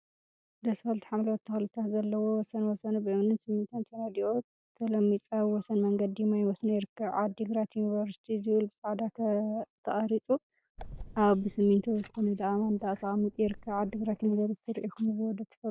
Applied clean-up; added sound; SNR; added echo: neural mask model DeepFilterNet 3.